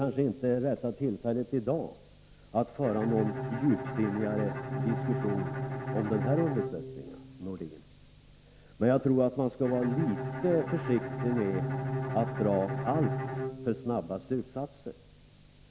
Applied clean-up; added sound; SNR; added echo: none; Bowed string instrument; 5 dB; none.